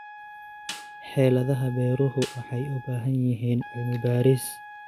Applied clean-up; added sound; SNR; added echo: none; Trumpet + Snare drum; 16 dB; none.